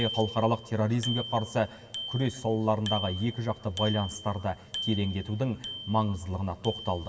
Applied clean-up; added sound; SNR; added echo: none; Bicycle bell; 10 dB; reverberation time 2.4 s.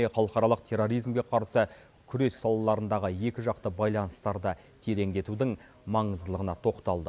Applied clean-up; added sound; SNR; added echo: none; none; none; none.